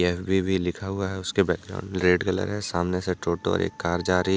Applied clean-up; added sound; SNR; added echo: none; none; none; none.